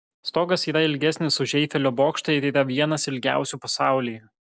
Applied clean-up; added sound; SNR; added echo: none; none; none; none.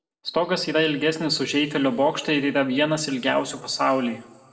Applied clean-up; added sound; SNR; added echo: none; none; none; reverberation time 1.0 s.